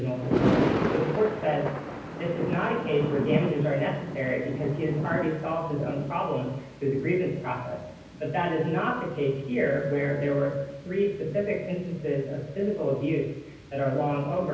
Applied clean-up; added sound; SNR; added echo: none; Thunder; 6 dB; reverberation time 0.9 s.